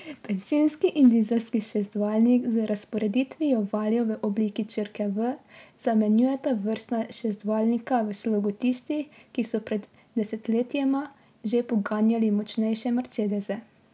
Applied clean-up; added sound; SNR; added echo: none; none; none; none.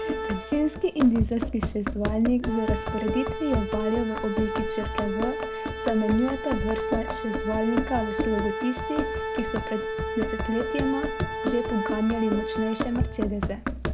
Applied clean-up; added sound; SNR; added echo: none; Run + Organ; 1 dB; none.